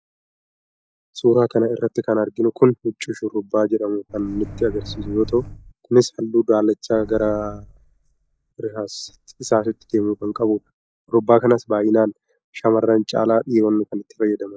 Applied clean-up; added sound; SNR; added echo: neural mask model DeepFilterNet 3.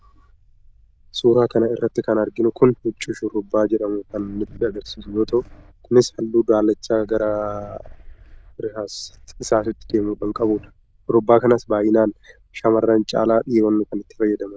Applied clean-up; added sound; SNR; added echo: neural diffusion model UNIVERSE++.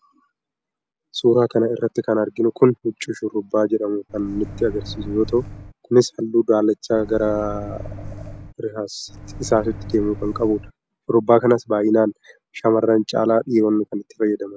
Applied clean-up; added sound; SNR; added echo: none; Microwave oven; 13 dB; none.